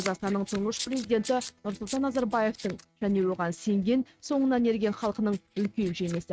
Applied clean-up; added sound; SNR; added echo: neural mask model RNNoise.